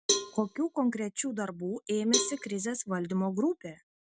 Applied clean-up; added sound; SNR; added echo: none; Cowbell; 5 dB; none.